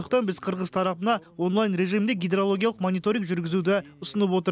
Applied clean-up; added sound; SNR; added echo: none; none; none; none.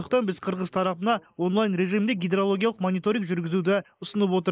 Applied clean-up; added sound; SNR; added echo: neural mask model Resemble Enhance denoiser.